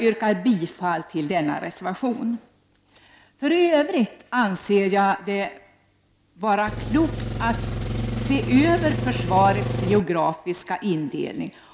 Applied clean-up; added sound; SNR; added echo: none; Engine; 3 dB; none.